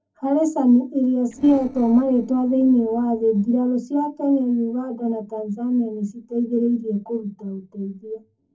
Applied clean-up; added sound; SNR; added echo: neural separator model SepFormer DNS4.